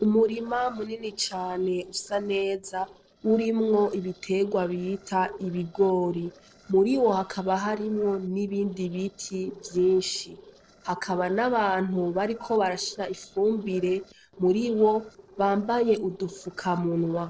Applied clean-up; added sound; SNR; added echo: neural separator model SepFormer DNS4.